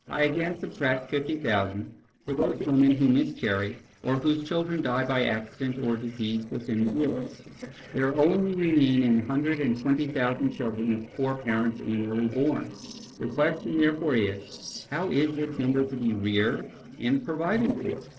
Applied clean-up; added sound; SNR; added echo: neural separator model SepFormer DNS4.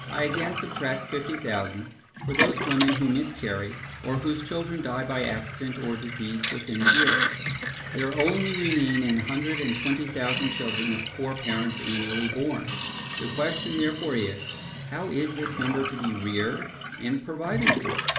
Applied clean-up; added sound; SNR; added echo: none; Sink (filling or washing); 0 dB; reverberation time 0.5 s.